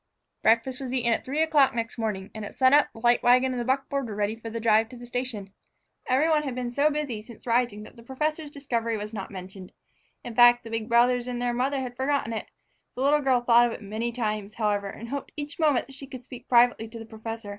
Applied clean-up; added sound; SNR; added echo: none; none; none; none.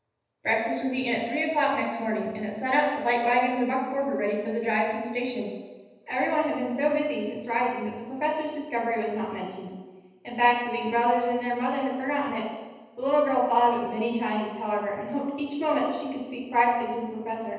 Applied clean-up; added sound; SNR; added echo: none; none; none; reverberation time 1.1 s.